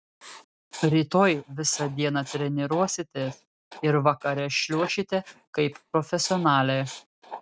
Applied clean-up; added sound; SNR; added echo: neural mask model RNNoise.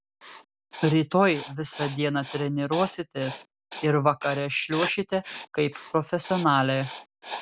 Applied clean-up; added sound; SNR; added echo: none; Writing; 12 dB; none.